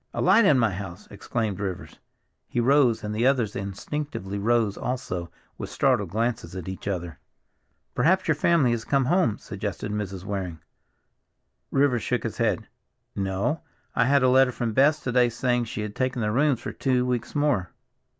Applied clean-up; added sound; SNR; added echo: none; none; none; none.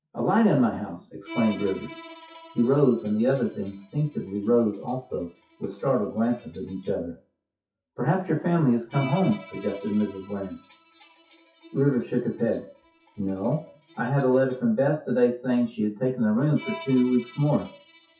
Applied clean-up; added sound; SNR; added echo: classical method WPE with log-MMSE.